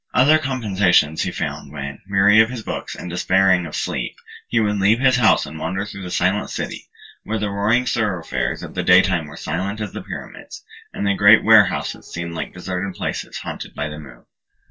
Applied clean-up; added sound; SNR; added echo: neural separator model SepFormer DNS4.